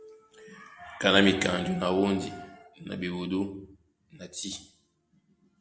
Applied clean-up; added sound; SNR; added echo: none; none; none; none.